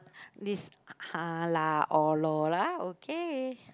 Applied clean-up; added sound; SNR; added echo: none; none; none; none.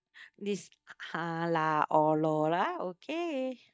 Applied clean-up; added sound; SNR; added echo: neural mask model DeepFilterNet 3.